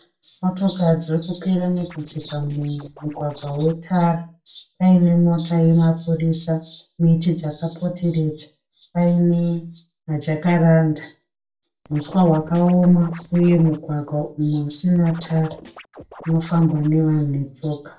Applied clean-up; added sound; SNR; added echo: neural separator model SepFormer DNS4.